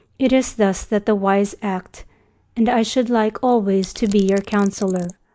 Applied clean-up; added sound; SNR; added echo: neural mask model Resemble Enhance denoiser.